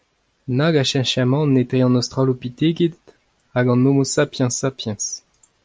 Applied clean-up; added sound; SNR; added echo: none; none; none; none.